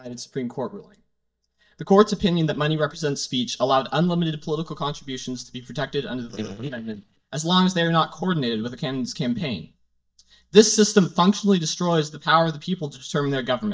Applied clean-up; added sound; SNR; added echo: neural mask model DeepFilterNet 3.